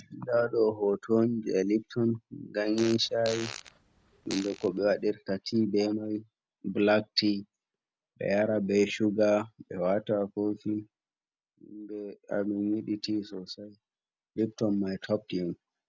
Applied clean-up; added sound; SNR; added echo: none; Fart; 14 dB; none.